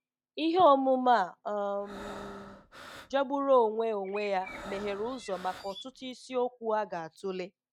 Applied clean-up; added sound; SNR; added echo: none; Breathing + Bird; 16 dB; none.